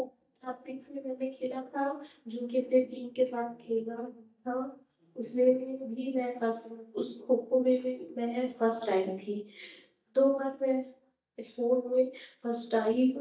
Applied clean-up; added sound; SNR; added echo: neural mask model DeepFilterNet 3.